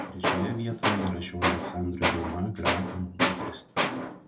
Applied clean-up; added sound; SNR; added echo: none; Tools; -3 dB; reverberation time 0.2 s.